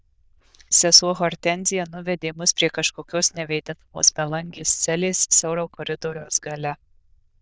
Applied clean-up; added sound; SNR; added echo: neural diffusion model UNIVERSE++.